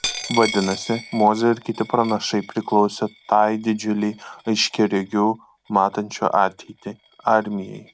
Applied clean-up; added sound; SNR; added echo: none; Coin (dropping); 15 dB; none.